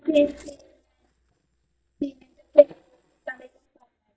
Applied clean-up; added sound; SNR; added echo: neural mask model DeepFilterNet 3.